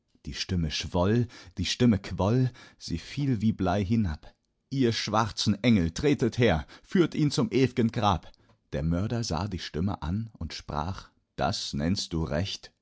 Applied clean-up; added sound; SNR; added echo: none; none; none; none.